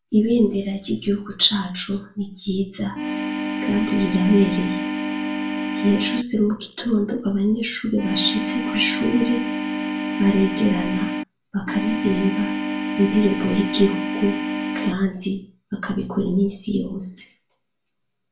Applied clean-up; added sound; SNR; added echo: none; Organ; 2 dB; reverberation time 0.3 s.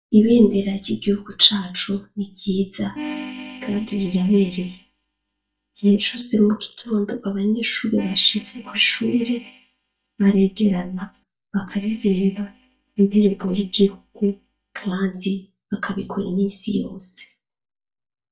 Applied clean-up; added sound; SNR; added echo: neural mask model DeepFilterNet 3.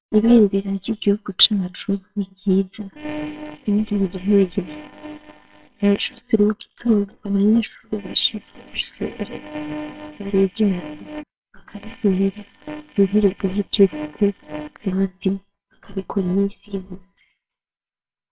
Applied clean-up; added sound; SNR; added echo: neural separator model SepFormer WHAMR!.